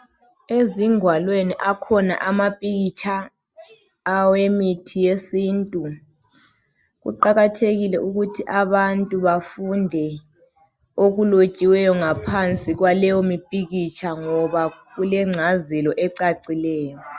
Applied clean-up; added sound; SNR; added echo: none; none; none; none.